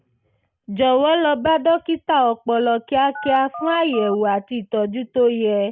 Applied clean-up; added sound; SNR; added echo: none; Telephone; 12 dB; none.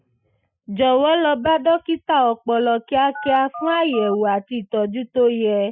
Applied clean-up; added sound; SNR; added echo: classical method Wiener filter.